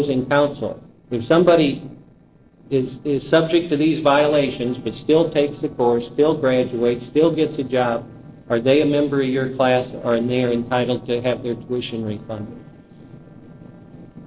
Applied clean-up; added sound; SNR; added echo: neural separator model SepFormer DNS4.